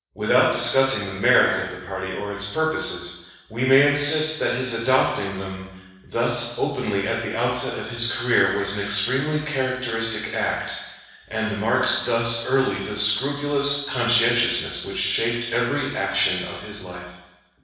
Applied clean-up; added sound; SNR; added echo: neural separator model SepFormer DNS4.